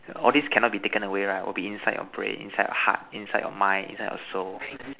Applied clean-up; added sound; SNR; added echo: none; none; none; none.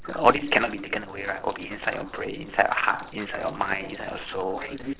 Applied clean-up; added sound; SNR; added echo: neural separator model SepFormer DNS4.